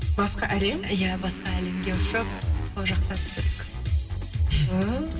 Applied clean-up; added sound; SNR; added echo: none; Motorcycle; 15 dB; reverberation time 1.4 s.